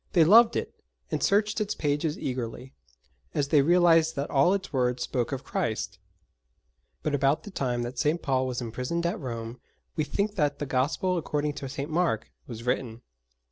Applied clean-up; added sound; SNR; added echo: none; none; none; none.